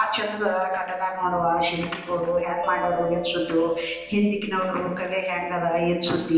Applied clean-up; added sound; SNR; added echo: none; Acoustic guitar; 16 dB; reverberation time 1.1 s.